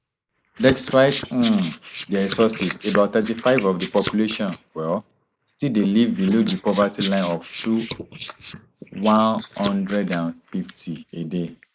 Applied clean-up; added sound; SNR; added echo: neural mask model Resemble Enhance denoiser.